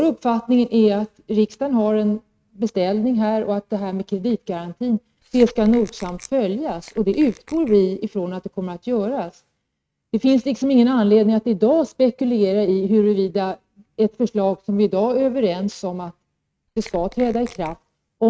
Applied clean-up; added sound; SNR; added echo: neural mask model RNNoise.